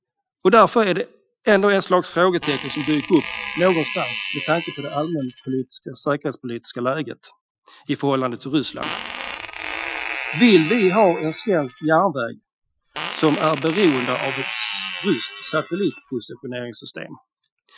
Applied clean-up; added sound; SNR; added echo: classical method Wiener filter.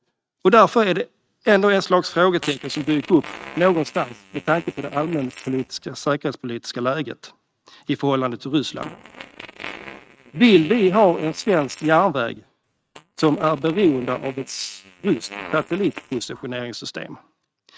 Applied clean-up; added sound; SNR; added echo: neural mask model RNNoise.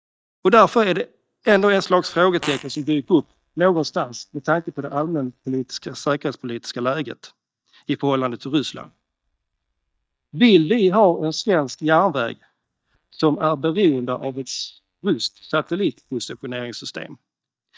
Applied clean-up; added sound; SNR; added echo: neural mask model DeepFilterNet 3.